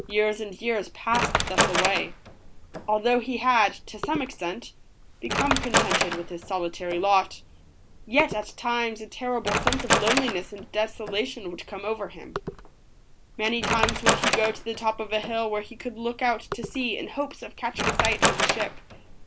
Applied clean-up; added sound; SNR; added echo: none; Wood; 1 dB; none.